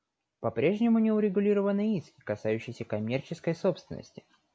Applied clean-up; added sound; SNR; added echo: none; none; none; none.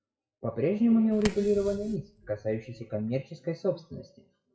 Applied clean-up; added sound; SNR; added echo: classical method WPE with log-MMSE.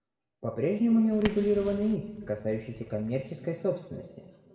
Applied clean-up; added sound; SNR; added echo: none; Fire; 14 dB; reverberation time 1.7 s.